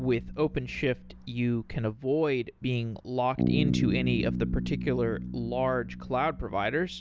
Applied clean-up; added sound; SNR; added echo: none; Bass guitar; 4 dB; none.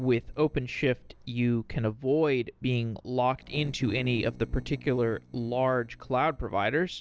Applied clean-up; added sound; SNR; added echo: neural separator model SepFormer DNS4.